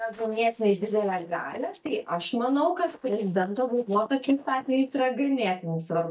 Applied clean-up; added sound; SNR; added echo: neural mask model DeepFilterNet 3.